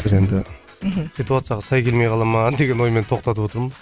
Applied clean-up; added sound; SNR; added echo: neural mask model Resemble Enhance denoiser.